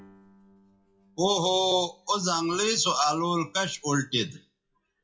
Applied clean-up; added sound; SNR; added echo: classical method WPE with log-MMSE.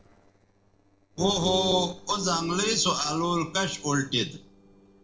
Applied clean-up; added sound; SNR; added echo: neural separator model SepFormer DNS4.